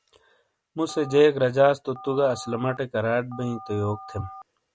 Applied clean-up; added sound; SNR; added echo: none; Telephone; 18 dB; none.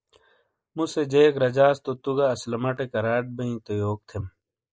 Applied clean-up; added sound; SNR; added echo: neural mask model Resemble Enhance denoiser.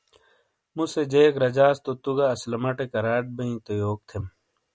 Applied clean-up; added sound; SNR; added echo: none; none; none; none.